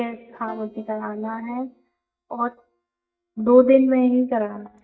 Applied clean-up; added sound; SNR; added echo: neural mask model DeepFilterNet 3.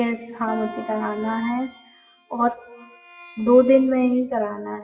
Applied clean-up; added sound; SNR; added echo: classical method WPE with log-MMSE.